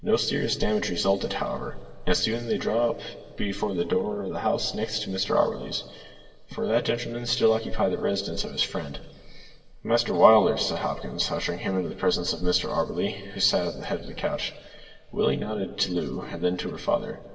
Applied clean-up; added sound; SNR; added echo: none; none; none; reverberation time 1.8 s.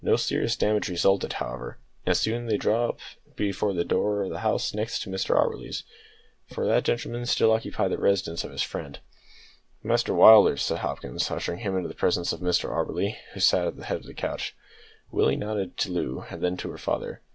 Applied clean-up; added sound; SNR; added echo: none; none; none; none.